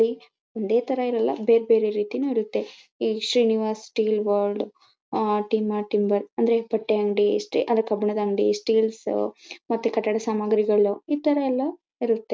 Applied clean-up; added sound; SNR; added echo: none; none; none; none.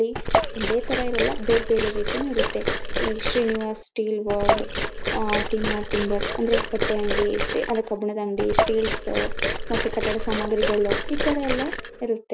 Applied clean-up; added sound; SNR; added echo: none; Liquid; 0 dB; none.